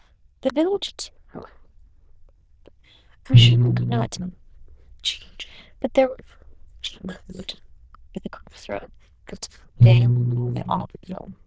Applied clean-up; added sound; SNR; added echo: neural diffusion model UNIVERSE++.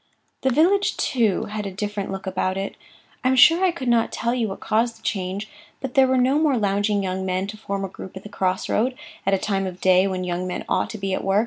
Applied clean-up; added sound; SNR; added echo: none; none; none; none.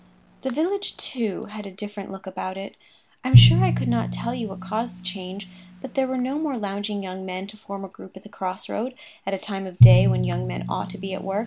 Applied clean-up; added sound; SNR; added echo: none; Drum; -4 dB; none.